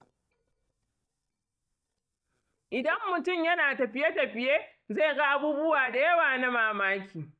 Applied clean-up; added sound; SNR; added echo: neural mask model DeepFilterNet 3.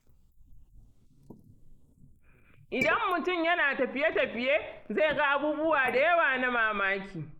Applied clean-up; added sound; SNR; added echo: neural mask model Resemble Enhance denoiser.